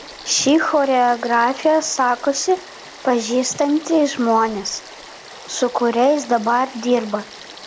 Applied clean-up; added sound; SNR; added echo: none; Stream / Frog; 19 dB; none.